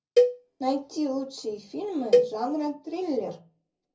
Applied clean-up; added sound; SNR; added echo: none; Cowbell; -3 dB; reverberation time 0.4 s.